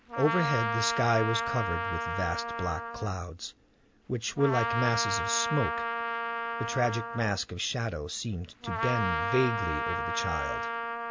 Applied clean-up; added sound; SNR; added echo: none; Trumpet; 2 dB; none.